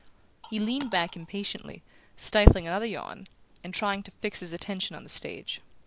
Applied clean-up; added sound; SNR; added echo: none; Coin (dropping); 19 dB; none.